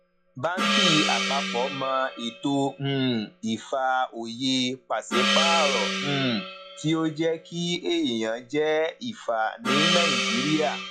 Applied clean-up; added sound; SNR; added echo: classical method log-MMSE.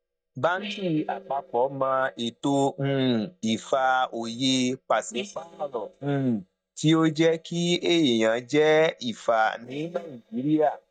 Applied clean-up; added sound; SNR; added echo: neural mask model DeepFilterNet 3.